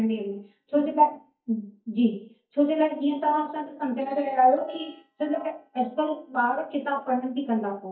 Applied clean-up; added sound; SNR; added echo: neural mask model DeepFilterNet 3.